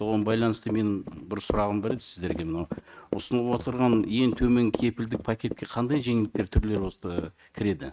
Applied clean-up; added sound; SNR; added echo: neural mask model RNNoise.